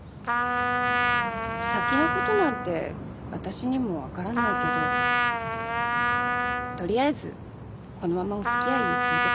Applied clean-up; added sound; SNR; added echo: none; Trumpet; -3 dB; none.